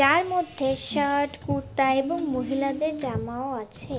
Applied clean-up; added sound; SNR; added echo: none; Car; 11 dB; none.